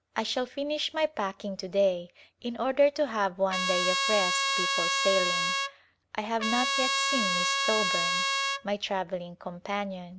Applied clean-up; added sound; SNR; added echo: none; Trumpet; -2 dB; none.